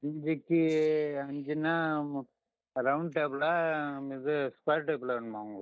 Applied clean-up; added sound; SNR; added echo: neural mask model DeepFilterNet 3.